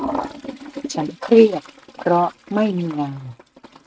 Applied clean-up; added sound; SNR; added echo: neural mask model RNNoise.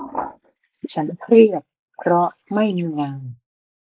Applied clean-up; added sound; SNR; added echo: neural mask model Resemble Enhance denoiser.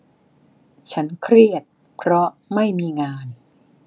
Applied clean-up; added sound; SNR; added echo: none; none; none; none.